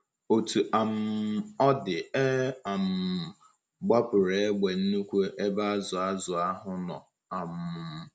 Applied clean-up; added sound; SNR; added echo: none; none; none; none.